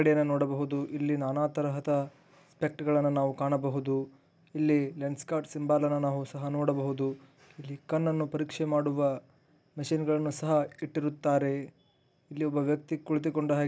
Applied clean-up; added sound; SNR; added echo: none; none; none; none.